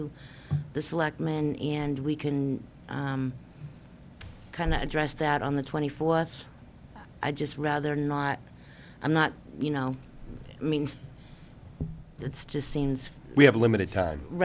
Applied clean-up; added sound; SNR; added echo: none; none; none; none.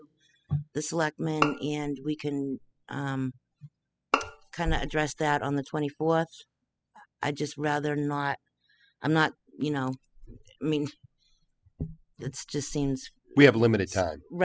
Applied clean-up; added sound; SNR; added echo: classical method spectral subtraction.